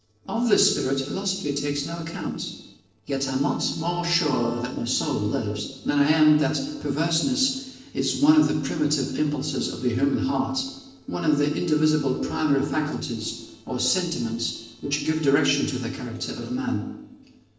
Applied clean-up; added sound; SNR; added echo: neural separator model SepFormer DNS4.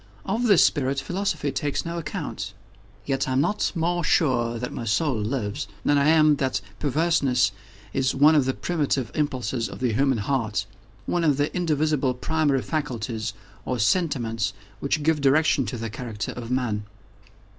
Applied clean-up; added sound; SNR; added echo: none; none; none; none.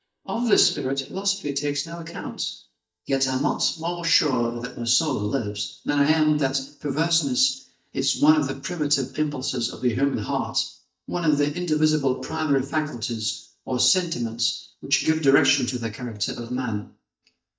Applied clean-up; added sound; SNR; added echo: neural mask model DeepFilterNet 3.